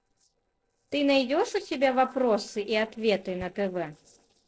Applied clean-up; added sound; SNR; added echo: neural separator model SepFormer DNS4.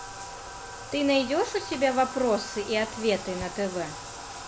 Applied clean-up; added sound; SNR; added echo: none; Bathtub (filling or washing); 11 dB; none.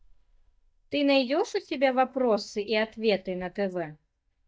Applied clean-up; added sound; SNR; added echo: neural mask model DeepFilterNet 3.